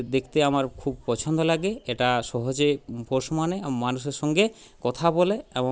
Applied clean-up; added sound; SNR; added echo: none; none; none; none.